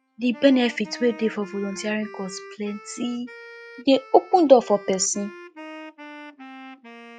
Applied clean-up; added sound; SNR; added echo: classical method log-MMSE.